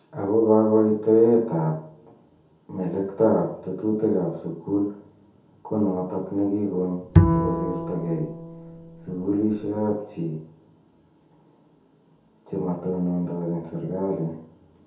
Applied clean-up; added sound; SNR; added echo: none; Bowed string instrument; -1 dB; reverberation time 0.6 s.